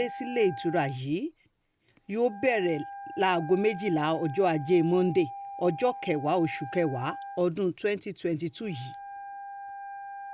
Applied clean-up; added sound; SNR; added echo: none; Wind instrument, woodwind instrument; 13 dB; none.